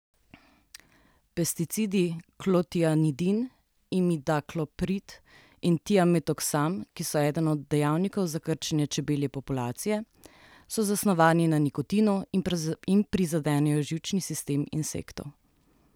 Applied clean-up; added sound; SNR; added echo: none; none; none; none.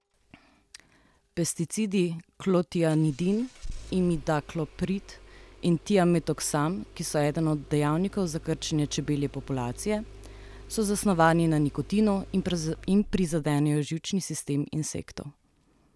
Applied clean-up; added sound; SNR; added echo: none; Engine starting; 18 dB; none.